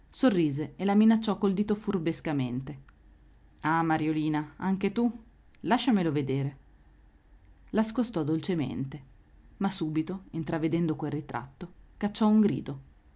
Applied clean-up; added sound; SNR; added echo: none; none; none; none.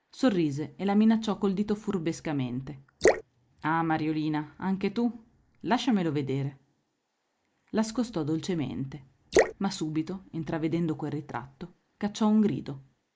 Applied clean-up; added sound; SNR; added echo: neural mask model Resemble Enhance denoiser.